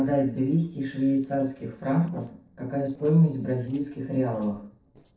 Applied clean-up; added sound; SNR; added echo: neural separator model SepFormer DNS4.